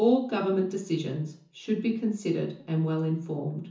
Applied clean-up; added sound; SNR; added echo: none; none; none; reverberation time 0.6 s.